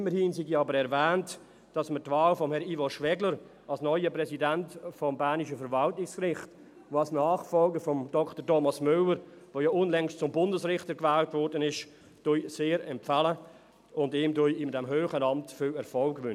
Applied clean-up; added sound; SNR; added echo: none; none; none; none.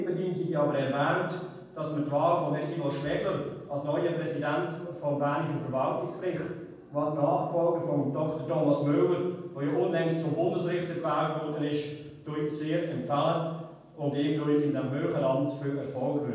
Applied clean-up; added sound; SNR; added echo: none; none; none; reverberation time 1.2 s.